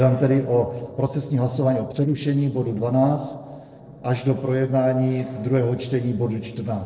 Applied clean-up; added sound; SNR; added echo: neural separator model SepFormer DNS4.